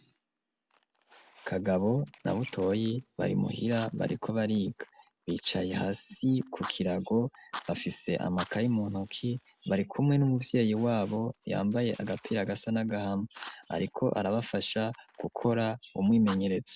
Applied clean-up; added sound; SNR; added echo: none; Fire; 20 dB; none.